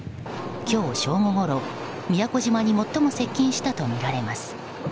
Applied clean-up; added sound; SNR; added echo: none; Guitar; 17 dB; none.